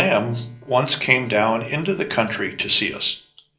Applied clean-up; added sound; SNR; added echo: neural separator model SepFormer DNS4.